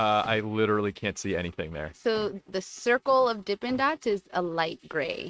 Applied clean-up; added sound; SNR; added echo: neural mask model RNNoise.